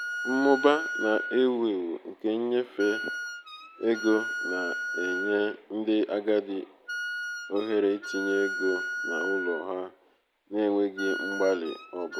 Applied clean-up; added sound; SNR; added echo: none; Wind instrument, woodwind instrument; 7 dB; none.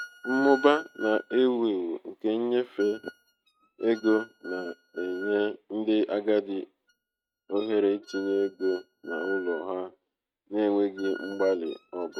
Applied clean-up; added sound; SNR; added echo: neural mask model RNNoise.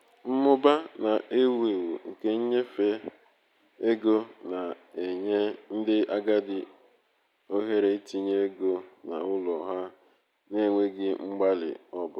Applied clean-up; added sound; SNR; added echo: none; none; none; none.